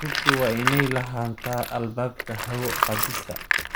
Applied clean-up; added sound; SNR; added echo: none; Tools; 0 dB; none.